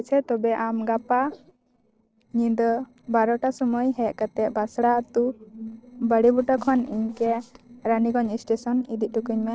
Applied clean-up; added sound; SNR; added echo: neural separator model SepFormer DNS4.